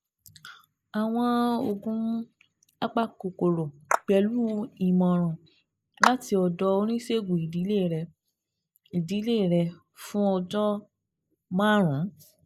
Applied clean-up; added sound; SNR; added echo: neural mask model Resemble Enhance denoiser.